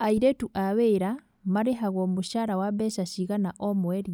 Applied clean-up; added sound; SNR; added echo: none; none; none; none.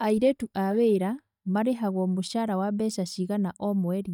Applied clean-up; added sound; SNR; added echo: neural mask model DeepFilterNet 3.